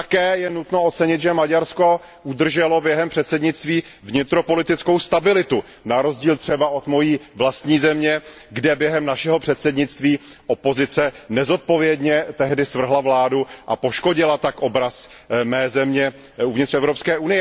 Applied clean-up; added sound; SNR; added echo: none; none; none; none.